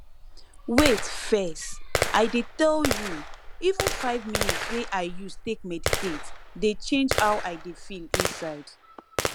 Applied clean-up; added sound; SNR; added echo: none; Gunshot, gunfire; 2 dB; none.